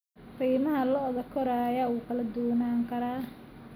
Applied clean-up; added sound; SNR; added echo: none; none; none; none.